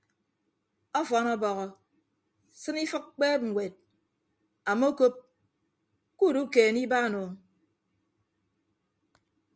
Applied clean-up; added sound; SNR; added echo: none; none; none; none.